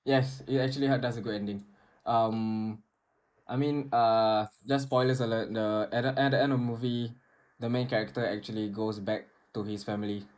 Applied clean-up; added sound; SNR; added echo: neural mask model Resemble Enhance denoiser.